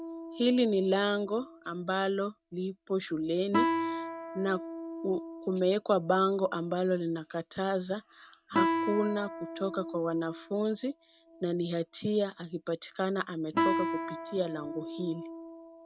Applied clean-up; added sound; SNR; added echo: neural mask model RNNoise.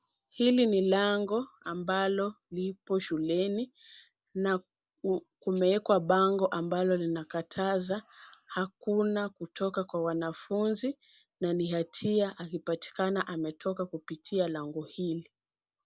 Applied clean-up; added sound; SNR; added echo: none; none; none; none.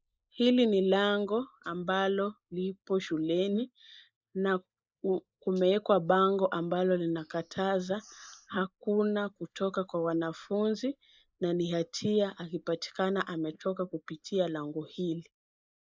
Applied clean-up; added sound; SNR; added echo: neural mask model Resemble Enhance denoiser.